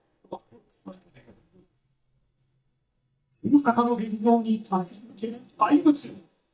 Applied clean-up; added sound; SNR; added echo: neural mask model DeepFilterNet 3.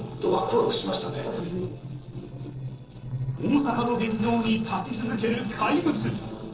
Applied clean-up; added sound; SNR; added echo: neural separator model SepFormer DNS4.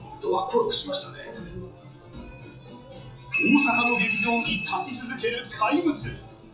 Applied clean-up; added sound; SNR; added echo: classical method WPE with log-MMSE.